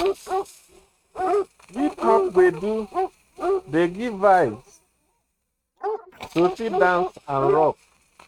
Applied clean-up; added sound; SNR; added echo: neural mask model RNNoise.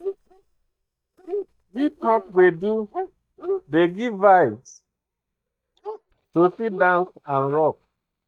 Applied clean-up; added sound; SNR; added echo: neural mask model DeepFilterNet 3.